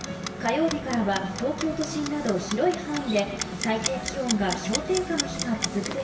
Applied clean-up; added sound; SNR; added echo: none; Clock; 7 dB; reverberation time 0.9 s.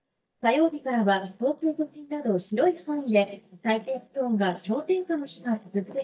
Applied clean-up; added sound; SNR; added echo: neural mask model DeepFilterNet 3.